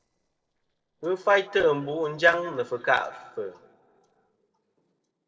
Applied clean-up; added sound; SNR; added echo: neural separator model SepFormer DNS4.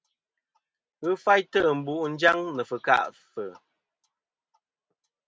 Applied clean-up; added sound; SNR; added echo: none; none; none; none.